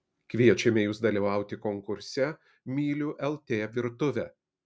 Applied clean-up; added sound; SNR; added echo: none; none; none; none.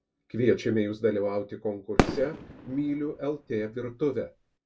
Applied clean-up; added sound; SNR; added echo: none; Fireworks; 3 dB; reverberation time 0.2 s.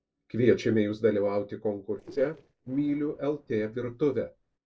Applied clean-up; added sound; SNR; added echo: neural separator model SepFormer DNS4.